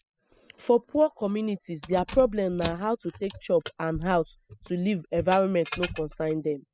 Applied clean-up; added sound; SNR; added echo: classical method spectral subtraction.